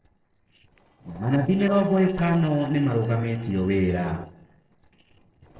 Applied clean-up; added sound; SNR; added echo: neural separator model SepFormer DNS4.